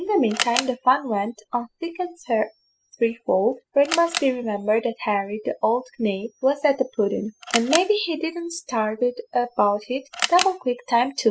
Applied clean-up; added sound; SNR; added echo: classical method spectral subtraction.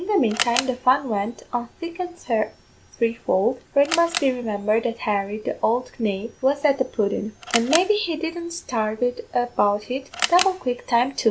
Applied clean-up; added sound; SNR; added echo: none; Camera; 11 dB; none.